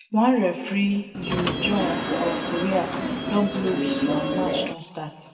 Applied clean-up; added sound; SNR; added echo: none; Subway, metro, underground / Sliding door; 0 dB; reverberation time 1.3 s.